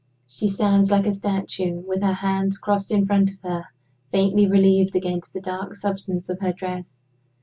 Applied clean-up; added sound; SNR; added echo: none; none; none; none.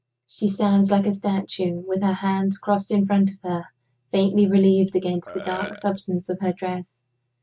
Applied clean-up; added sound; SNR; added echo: neural mask model RNNoise.